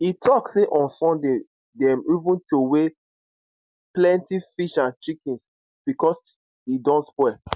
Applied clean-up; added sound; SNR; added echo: none; none; none; none.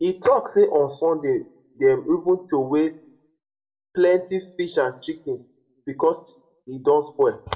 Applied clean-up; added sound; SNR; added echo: none; none; none; reverberation time 0.3 s.